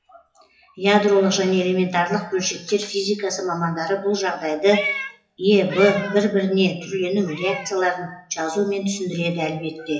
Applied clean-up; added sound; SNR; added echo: classical method WPE with log-MMSE.